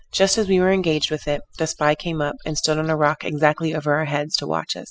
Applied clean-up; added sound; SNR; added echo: classical method spectral subtraction.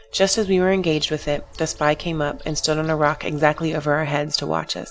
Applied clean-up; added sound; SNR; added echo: none; Bird; 17 dB; none.